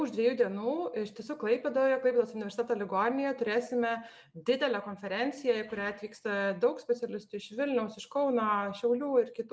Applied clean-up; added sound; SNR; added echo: none; none; none; none.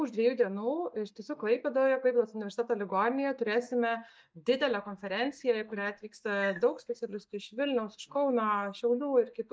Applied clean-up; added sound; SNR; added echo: neural mask model DeepFilterNet 3.